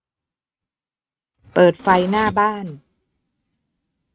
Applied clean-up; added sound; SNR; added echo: neural mask model RNNoise.